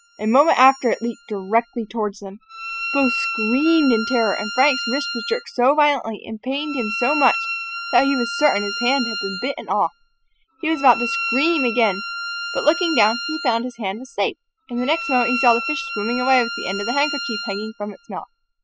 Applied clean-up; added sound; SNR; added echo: classical method spectral subtraction.